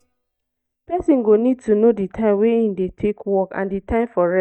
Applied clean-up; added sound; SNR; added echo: neural mask model DeepFilterNet 3.